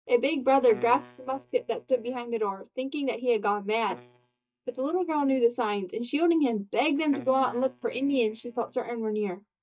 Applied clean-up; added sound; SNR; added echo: neural mask model DeepFilterNet 3.